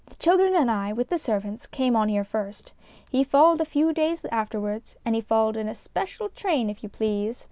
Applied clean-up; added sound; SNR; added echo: none; none; none; none.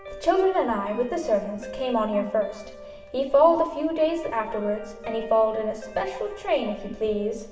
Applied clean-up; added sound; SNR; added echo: none; Guitar; 16 dB; reverberation time 1.1 s.